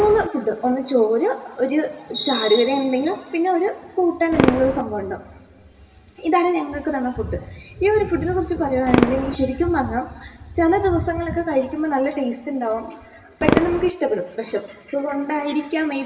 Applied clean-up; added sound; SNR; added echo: none; Fireworks; 8 dB; reverberation time 1.7 s.